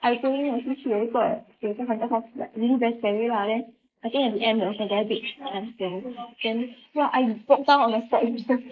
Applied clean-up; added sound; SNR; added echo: neural mask model Resemble Enhance denoiser.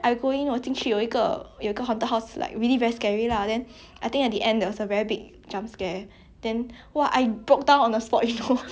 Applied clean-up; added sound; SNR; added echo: none; none; none; none.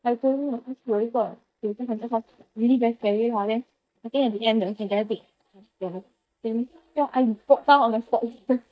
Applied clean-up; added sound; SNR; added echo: neural mask model DeepFilterNet 3.